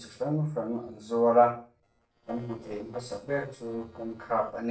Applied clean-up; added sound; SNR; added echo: neural separator model SepFormer DNS4.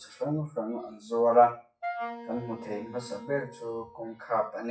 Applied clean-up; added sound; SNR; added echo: classical method WPE with log-MMSE.